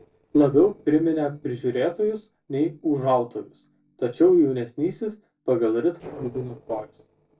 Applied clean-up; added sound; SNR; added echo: neural separator model SepFormer DNS4.